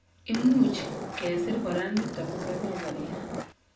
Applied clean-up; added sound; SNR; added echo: none; Skateboard; 7 dB; reverberation time 0.4 s.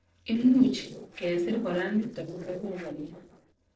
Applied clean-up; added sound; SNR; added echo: neural separator model SepFormer DNS4.